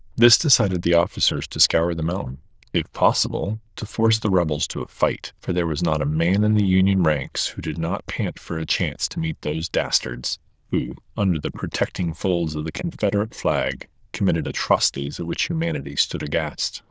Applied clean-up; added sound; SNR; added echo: neural diffusion model UNIVERSE++.